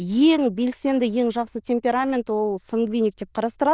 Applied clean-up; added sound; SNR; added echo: neural diffusion model UNIVERSE++.